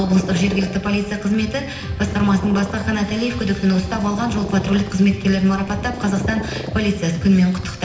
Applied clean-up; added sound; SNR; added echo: none; Purr; 15 dB; reverberation time 0.8 s.